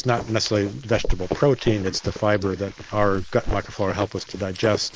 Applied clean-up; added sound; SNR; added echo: neural mask model Resemble Enhance denoiser.